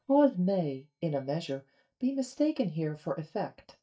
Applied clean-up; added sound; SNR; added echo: neural mask model DeepFilterNet 3.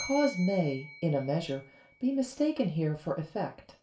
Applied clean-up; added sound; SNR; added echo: none; Bell; 17 dB; reverberation time 0.3 s.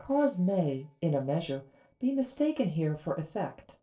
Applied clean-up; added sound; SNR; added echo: neural separator model SepFormer DNS4.